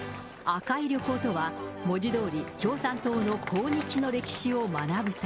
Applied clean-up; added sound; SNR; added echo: none; Applause; 16 dB; none.